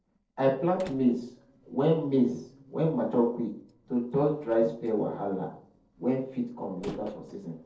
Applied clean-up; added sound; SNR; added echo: neural separator model SepFormer DNS4.